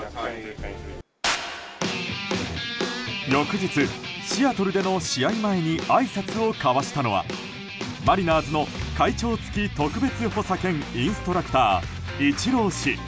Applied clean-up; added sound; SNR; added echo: none; none; none; none.